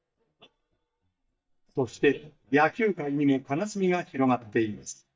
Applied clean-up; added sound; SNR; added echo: neural mask model DeepFilterNet 3.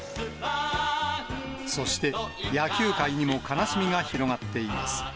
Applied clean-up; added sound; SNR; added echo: none; none; none; none.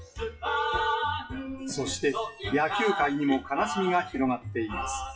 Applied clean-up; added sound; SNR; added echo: classical method WPE with log-MMSE.